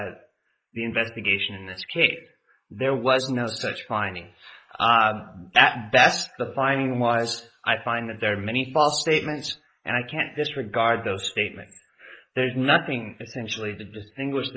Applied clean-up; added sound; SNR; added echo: neural mask model Resemble Enhance denoiser.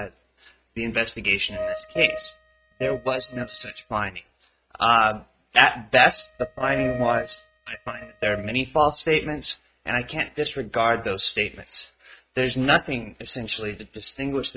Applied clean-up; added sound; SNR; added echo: neural mask model RNNoise.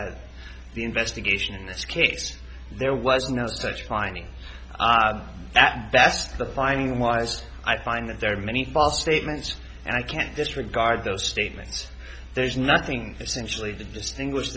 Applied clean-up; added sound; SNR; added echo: none; none; none; none.